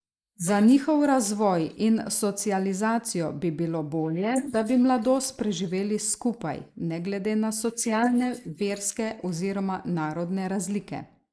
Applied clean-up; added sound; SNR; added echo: neural mask model Resemble Enhance denoiser.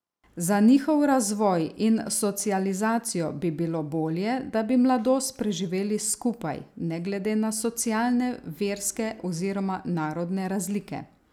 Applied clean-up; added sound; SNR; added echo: none; none; none; none.